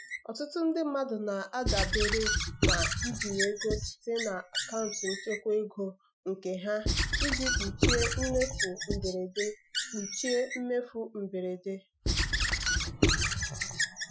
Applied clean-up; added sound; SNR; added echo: classical method Wiener filter.